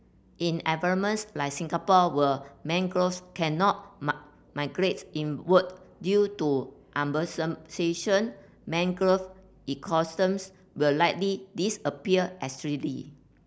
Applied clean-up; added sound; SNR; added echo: none; none; none; none.